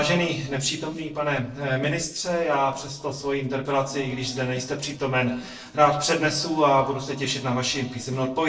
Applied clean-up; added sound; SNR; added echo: neural separator model SepFormer DNS4.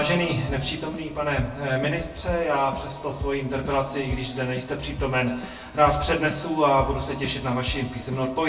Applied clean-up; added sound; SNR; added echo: none; Keyboard (musical); 12 dB; reverberation time 0.3 s.